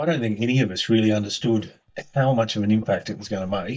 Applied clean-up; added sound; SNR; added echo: neural mask model DeepFilterNet 3.